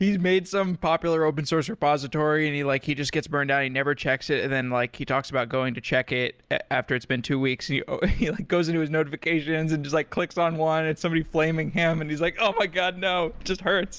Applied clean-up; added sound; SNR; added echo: none; none; none; none.